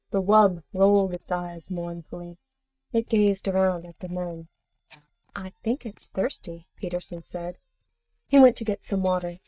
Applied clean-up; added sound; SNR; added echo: neural mask model DeepFilterNet 3.